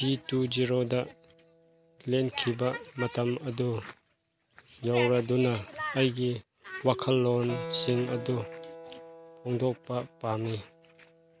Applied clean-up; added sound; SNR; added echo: none; Keyboard (musical); 17 dB; none.